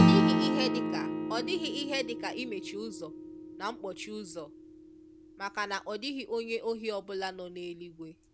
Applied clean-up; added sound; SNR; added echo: none; Acoustic guitar / Strum; -4 dB; none.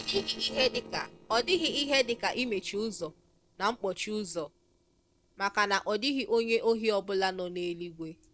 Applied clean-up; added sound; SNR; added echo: neural separator model SepFormer DNS4.